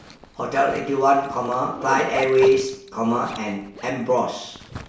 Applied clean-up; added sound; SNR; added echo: none; Zipper (clothing); 14 dB; reverberation time 0.6 s.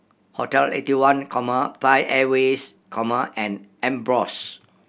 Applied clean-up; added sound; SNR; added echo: none; none; none; none.